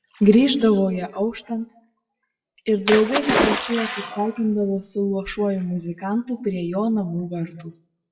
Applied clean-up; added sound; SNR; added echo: classical method WPE with log-MMSE.